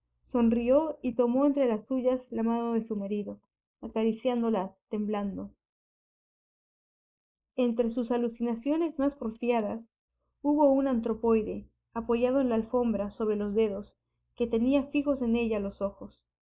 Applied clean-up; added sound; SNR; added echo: neural mask model Resemble Enhance denoiser.